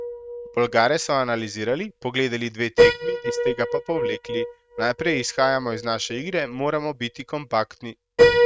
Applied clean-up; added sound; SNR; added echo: neural mask model RNNoise.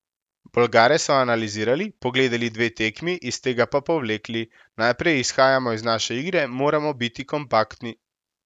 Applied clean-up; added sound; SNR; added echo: none; none; none; none.